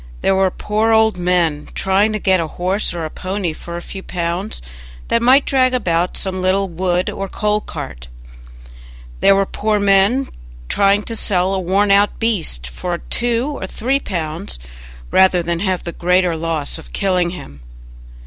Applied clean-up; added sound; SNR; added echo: none; none; none; none.